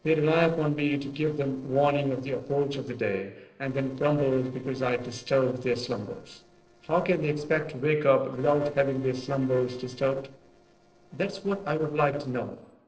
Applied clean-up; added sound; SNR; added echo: neural separator model SepFormer DNS4.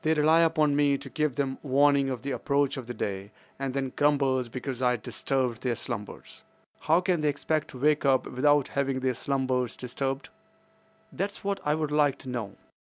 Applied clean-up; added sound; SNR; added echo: none; none; none; none.